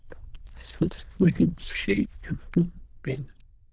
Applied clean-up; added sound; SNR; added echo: neural diffusion model UNIVERSE++.